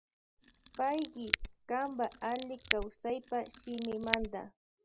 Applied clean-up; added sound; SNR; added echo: none; Scissors; -1 dB; none.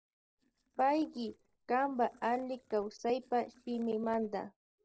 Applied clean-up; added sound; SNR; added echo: neural separator model SepFormer DNS4.